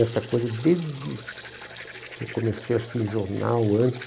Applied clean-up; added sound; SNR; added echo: none; Liquid + Domestic sounds, home sounds; 16 dB; none.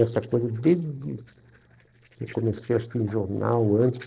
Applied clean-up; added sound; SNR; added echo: neural separator model SepFormer DNS4.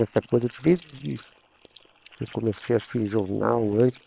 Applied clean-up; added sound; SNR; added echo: neural separator model SepFormer WHAM!.